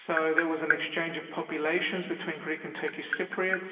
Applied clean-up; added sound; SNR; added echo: none; Tap; 5 dB; reverberation time 1.9 s.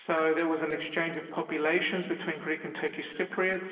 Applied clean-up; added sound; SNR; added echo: neural separator model SepFormer DNS4.